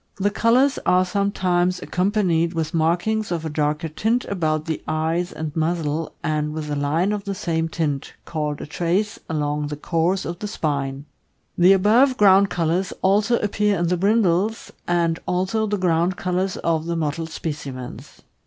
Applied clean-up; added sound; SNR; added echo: none; none; none; none.